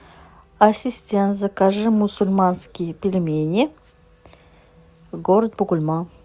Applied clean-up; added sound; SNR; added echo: none; none; none; none.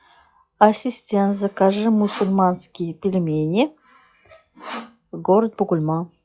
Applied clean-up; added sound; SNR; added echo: classical method log-MMSE.